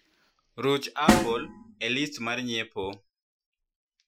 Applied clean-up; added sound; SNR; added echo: classical method Wiener filter.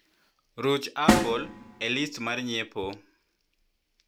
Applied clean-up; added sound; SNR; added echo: none; Snare drum; -3 dB; none.